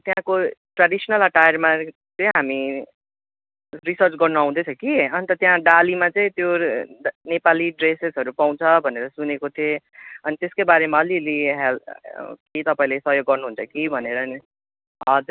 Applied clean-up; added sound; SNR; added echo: none; none; none; none.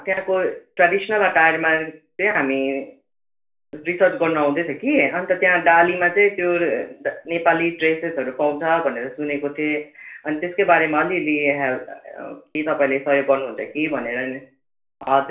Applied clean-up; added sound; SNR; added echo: none; none; none; reverberation time 0.3 s.